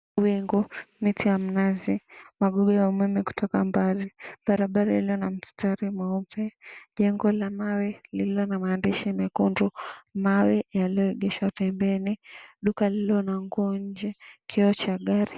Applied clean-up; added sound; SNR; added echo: none; none; none; none.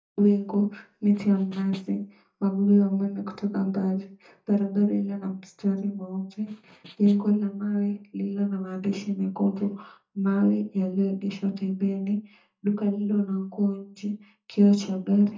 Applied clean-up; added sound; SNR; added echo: neural mask model DeepFilterNet 3.